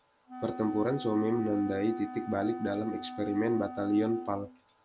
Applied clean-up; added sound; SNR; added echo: none; Wind instrument, woodwind instrument; 12 dB; none.